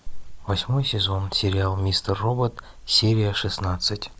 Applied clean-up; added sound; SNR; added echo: none; none; none; none.